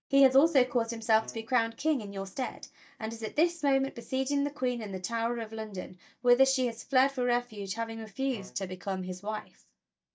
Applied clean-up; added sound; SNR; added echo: neural mask model DeepFilterNet 3.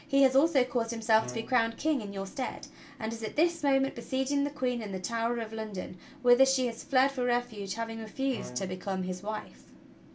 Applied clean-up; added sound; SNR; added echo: none; Bowed string instrument; 18 dB; none.